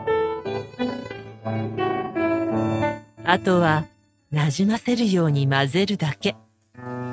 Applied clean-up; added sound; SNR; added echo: neural mask model RNNoise.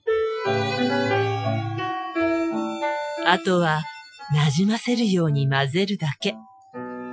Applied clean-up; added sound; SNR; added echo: classical method Wiener filter.